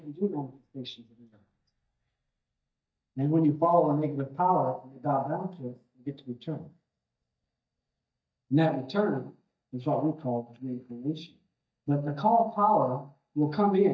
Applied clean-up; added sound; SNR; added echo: neural mask model DeepFilterNet 3.